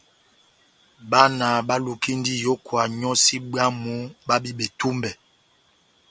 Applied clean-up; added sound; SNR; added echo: none; none; none; none.